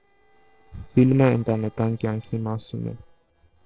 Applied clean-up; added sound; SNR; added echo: neural separator model SepFormer DNS4.